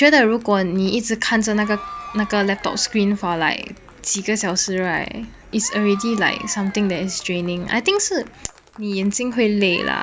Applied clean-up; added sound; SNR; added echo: none; Applause / Crowd / Cheering; 18 dB; none.